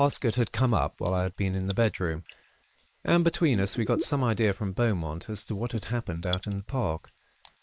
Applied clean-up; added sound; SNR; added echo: neural mask model Resemble Enhance denoiser.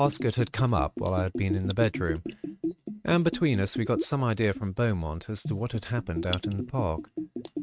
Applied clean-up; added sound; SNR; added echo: neural mask model RNNoise.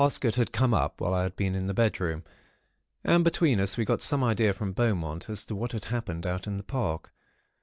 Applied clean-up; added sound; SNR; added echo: none; none; none; none.